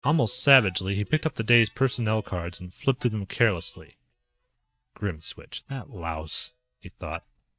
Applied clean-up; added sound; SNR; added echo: neural mask model DeepFilterNet 3.